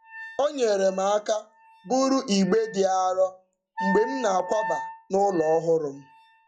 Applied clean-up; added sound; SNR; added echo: classical method log-MMSE.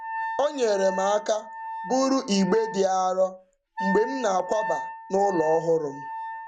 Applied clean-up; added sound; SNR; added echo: none; Wind instrument, woodwind instrument; 9 dB; none.